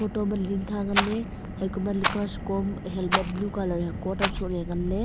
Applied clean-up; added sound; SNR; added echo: none; Car + Rattle; 2 dB; none.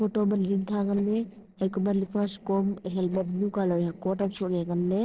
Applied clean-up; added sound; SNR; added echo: neural separator model SepFormer DNS4.